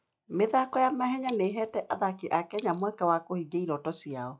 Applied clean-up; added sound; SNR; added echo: classical method log-MMSE.